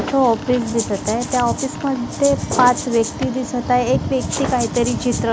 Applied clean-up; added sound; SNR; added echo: none; Rattle (instrument); 12 dB; none.